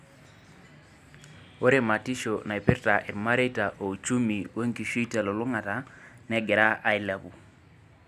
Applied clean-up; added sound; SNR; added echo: none; none; none; none.